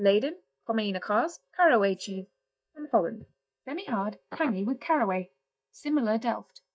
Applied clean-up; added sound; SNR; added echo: neural mask model DeepFilterNet 3.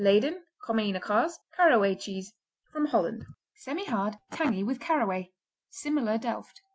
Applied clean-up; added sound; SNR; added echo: none; none; none; none.